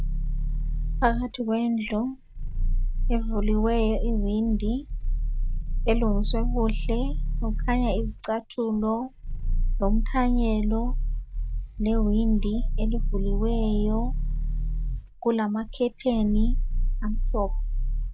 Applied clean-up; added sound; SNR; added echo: none; Growling; -3 dB; none.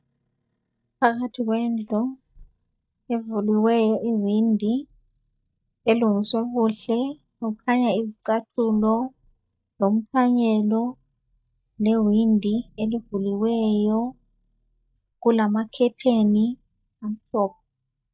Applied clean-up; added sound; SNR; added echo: neural mask model DeepFilterNet 3.